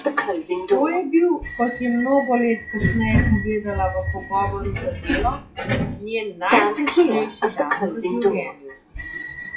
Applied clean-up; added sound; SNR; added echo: classical method WPE with log-MMSE.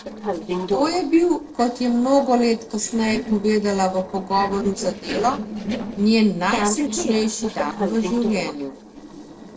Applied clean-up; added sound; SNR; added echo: neural separator model SepFormer DNS4.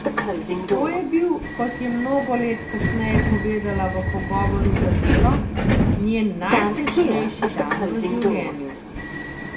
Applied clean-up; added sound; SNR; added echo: none; Subway, metro, underground; -2 dB; reverberation time 0.3 s.